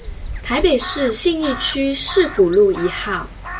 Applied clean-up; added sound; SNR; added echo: none; Crow; 12 dB; reverberation time 0.2 s.